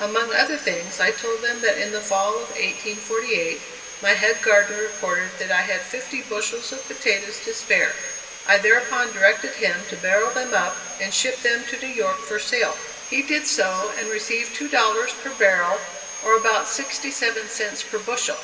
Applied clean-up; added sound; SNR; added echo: none; Sawing; 13 dB; reverberation time 2.7 s.